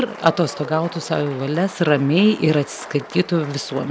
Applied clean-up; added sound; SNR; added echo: none; Applause; 17 dB; none.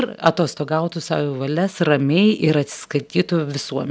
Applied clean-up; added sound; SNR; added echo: none; none; none; none.